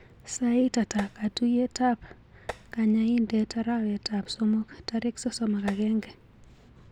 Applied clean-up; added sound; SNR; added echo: none; Tap; 16 dB; none.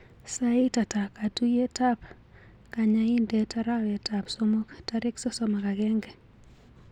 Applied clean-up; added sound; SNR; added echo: none; none; none; none.